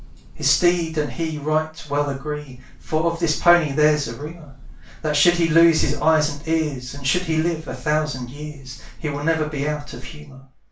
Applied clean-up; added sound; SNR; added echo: none; Bird / Breathing; 17 dB; reverberation time 0.3 s.